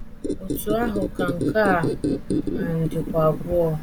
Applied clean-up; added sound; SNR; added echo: none; Squeak; 2 dB; none.